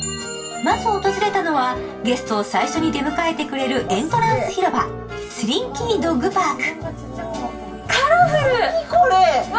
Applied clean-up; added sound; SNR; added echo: none; Telephone; 13 dB; reverberation time 0.2 s.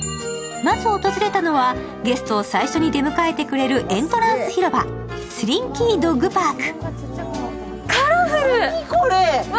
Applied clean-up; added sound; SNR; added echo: none; none; none; none.